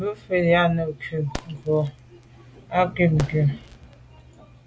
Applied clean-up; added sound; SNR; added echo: none; Fireworks; 16 dB; none.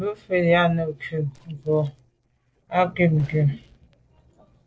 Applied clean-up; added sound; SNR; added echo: neural separator model SepFormer DNS4.